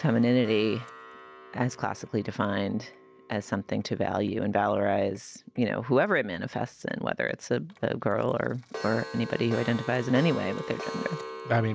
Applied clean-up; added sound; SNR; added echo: none; Clock; 15 dB; none.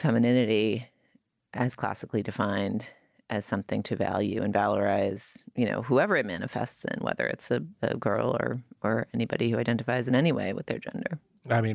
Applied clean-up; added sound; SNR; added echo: none; none; none; none.